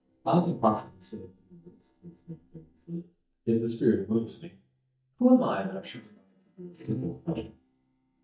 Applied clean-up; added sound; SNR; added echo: neural mask model DeepFilterNet 3.